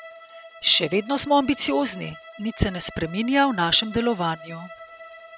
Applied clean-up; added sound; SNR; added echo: none; Bowed string instrument; 18 dB; none.